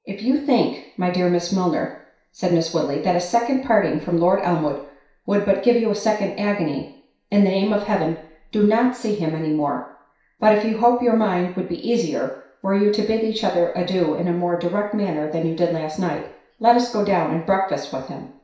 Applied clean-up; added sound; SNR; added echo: none; none; none; reverberation time 0.6 s.